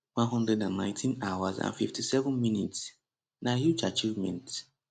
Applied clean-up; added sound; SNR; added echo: none; none; none; none.